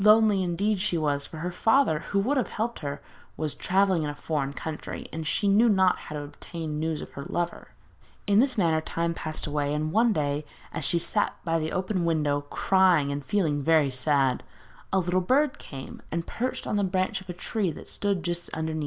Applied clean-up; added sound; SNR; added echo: none; none; none; none.